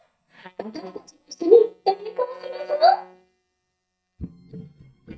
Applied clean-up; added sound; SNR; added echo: neural mask model DeepFilterNet 3.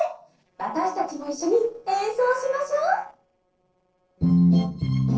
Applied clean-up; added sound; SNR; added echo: neural separator model SepFormer DNS4.